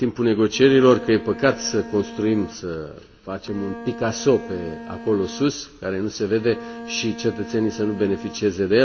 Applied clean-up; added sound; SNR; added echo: none; Bowed string instrument; 15 dB; reverberation time 0.7 s.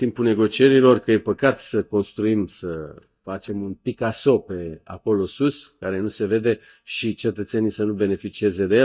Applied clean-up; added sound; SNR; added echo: neural mask model DeepFilterNet 3.